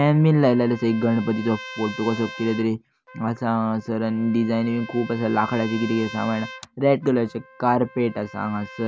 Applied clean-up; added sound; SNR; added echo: none; Trumpet; 17 dB; none.